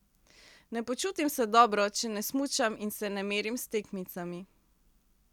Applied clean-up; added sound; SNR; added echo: none; none; none; none.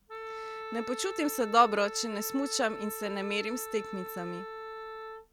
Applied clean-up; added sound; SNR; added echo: none; Wind instrument, woodwind instrument; 9 dB; none.